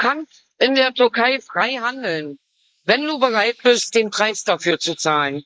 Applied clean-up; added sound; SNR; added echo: neural mask model Resemble Enhance denoiser.